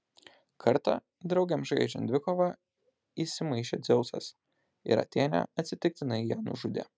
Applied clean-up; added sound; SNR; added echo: none; none; none; none.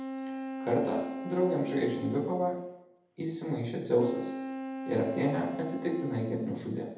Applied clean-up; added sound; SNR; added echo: none; Wind instrument, woodwind instrument; 8 dB; reverberation time 0.8 s.